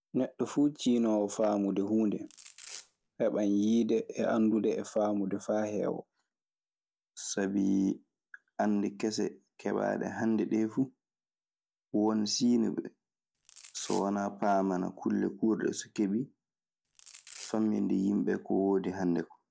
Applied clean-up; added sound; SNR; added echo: none; Domestic sounds, home sounds; 16 dB; none.